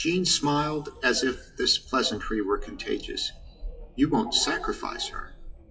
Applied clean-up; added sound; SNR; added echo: classical method WPE with log-MMSE.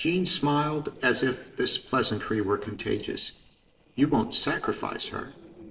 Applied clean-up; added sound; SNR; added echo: neural separator model SepFormer DNS4.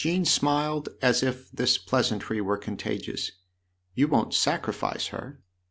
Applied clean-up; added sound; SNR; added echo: none; none; none; none.